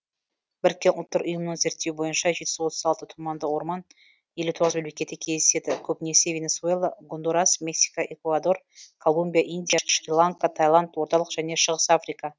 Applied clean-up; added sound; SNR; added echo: none; none; none; none.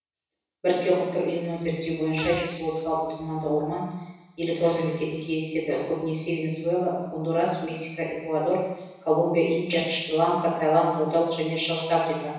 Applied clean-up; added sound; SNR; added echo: none; Fart; 19 dB; reverberation time 1.1 s.